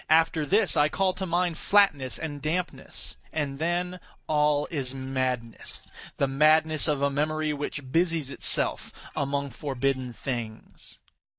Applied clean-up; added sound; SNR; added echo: neural mask model DeepFilterNet 3.